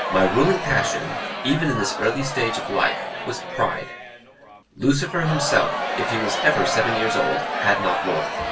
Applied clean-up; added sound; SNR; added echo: none; Crowd; 3 dB; reverberation time 0.2 s.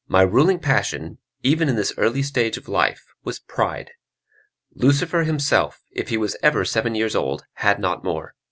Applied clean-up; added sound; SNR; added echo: none; none; none; none.